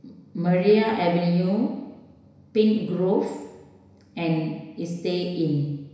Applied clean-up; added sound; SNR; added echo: none; none; none; reverberation time 1.0 s.